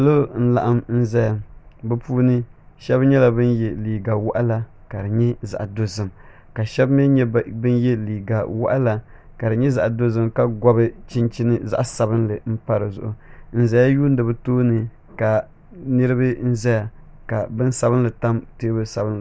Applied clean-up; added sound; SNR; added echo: none; none; none; none.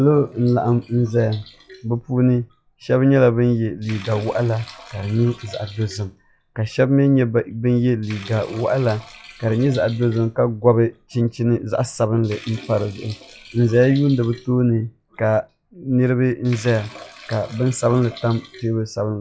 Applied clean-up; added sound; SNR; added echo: classical method log-MMSE.